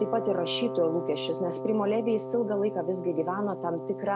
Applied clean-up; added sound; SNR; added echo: none; Wind instrument, woodwind instrument; 7 dB; none.